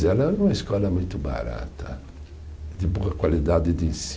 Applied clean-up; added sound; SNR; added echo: none; none; none; none.